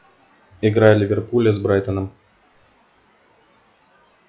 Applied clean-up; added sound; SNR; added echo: classical method log-MMSE.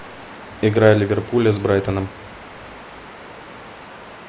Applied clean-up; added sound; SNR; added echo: none; Waves, surf; 17 dB; none.